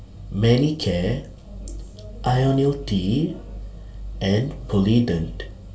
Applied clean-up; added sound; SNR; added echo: none; none; none; reverberation time 0.2 s.